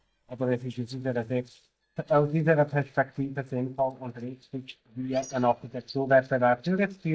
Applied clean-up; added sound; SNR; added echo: neural mask model DeepFilterNet 3.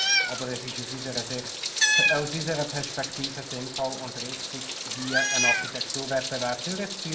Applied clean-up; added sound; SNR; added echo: none; Meow; -4 dB; reverberation time 0.5 s.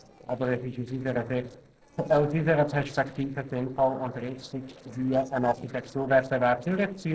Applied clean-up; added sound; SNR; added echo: neural separator model SepFormer DNS4.